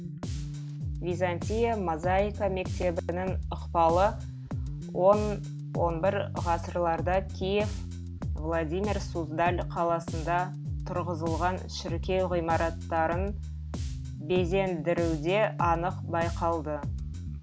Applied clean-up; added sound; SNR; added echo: none; Bass guitar; 5 dB; none.